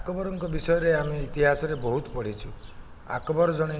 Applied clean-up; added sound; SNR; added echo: none; Cricket / Bird; 11 dB; none.